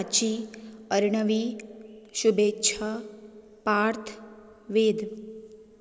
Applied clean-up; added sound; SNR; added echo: none; none; none; none.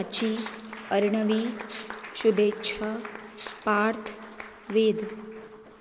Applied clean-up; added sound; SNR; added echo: none; Rattle (instrument) + Applause / Crowd; 13 dB; none.